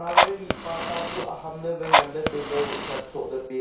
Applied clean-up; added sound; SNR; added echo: none; Fire; -5 dB; reverberation time 0.6 s.